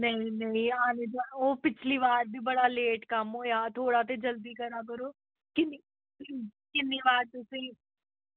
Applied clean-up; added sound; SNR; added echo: none; none; none; none.